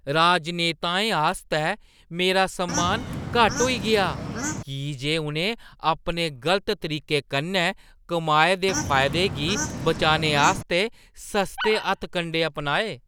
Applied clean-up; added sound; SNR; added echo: none; Bird / Fowl + Animal; 6 dB; none.